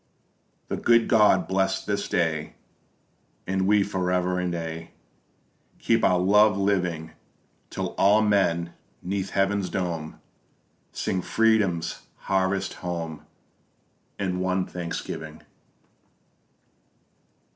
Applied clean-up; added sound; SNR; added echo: none; none; none; none.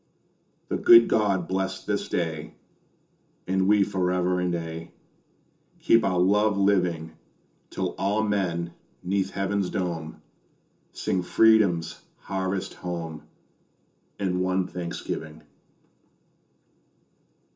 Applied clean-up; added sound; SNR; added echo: none; none; none; reverberation time 0.2 s.